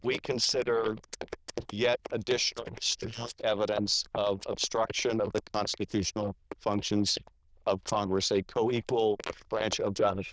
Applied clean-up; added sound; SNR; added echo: neural diffusion model UNIVERSE++.